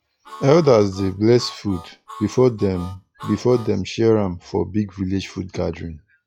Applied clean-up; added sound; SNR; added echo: classical method log-MMSE.